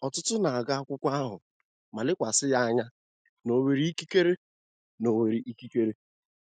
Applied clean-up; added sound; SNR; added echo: none; none; none; none.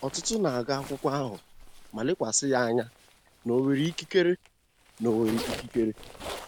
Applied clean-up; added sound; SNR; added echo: none; Zipper (clothing); 15 dB; none.